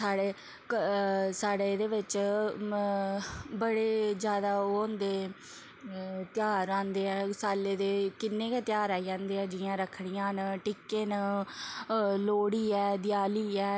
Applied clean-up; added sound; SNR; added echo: none; none; none; none.